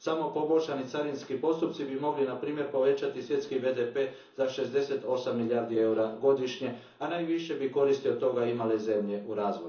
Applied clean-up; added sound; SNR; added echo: none; none; none; reverberation time 0.8 s.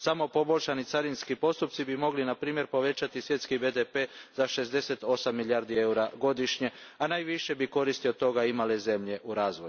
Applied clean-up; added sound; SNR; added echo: none; none; none; none.